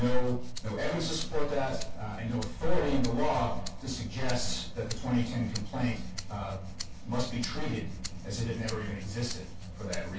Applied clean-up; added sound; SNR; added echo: none; Rattle (instrument); 13 dB; reverberation time 0.2 s.